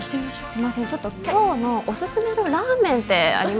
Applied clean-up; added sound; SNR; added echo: none; none; none; none.